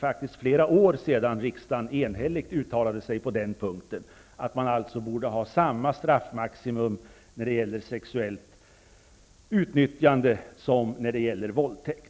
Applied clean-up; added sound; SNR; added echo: none; none; none; none.